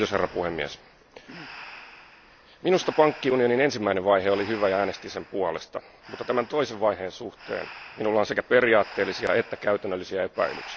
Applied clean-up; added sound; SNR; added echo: none; Breathing; 19 dB; none.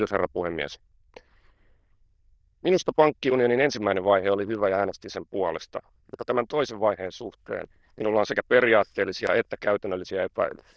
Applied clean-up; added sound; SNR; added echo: neural diffusion model UNIVERSE++.